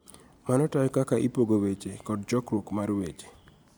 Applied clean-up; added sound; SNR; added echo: none; none; none; none.